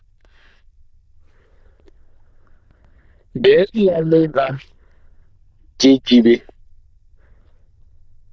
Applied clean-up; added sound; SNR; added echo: neural diffusion model UNIVERSE++.